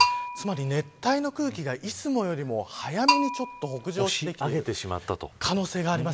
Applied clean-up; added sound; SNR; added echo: none; Bell; 3 dB; none.